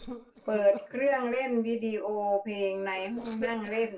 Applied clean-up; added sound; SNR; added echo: neural separator model SepFormer DNS4.